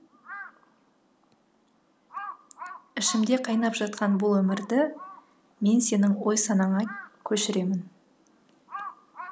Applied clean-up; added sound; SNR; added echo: none; Crow; 17 dB; none.